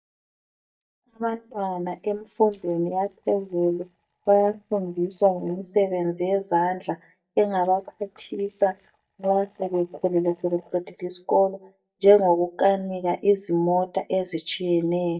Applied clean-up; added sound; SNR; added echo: neural mask model DeepFilterNet 3.